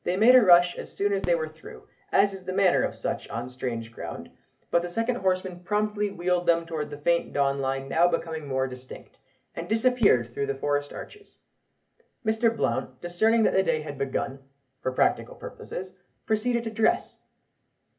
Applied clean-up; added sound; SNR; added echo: none; Fireworks; 20 dB; reverberation time 0.3 s.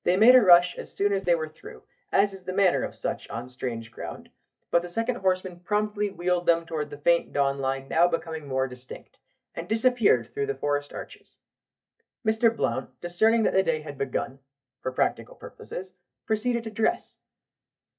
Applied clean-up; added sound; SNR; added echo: neural mask model DeepFilterNet 3.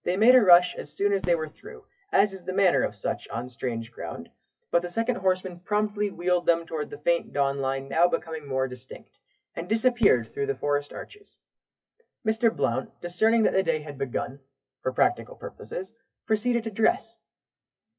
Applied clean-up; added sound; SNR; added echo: classical method WPE with log-MMSE.